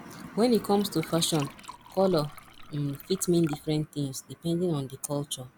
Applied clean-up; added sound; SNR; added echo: none; Liquid; 18 dB; none.